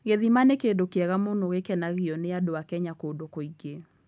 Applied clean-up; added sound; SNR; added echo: none; none; none; none.